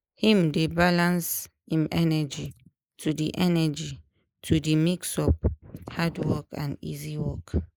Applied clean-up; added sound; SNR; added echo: neural mask model Resemble Enhance denoiser.